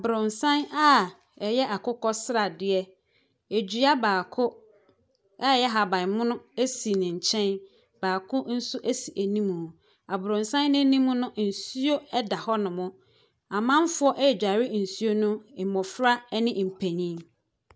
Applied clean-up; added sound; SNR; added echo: none; none; none; none.